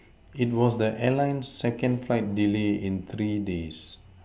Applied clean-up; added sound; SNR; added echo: none; none; none; none.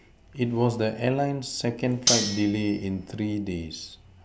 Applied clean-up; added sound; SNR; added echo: none; Cutlery, silverware; 2 dB; none.